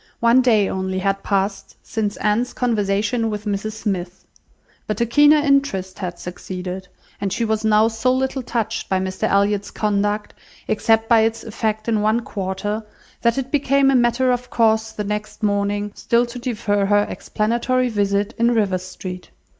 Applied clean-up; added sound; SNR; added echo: none; none; none; none.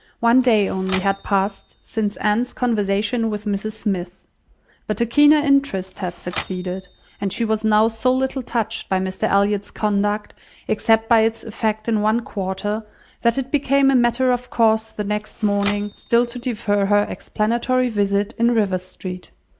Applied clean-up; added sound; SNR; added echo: none; Typewriter; 16 dB; none.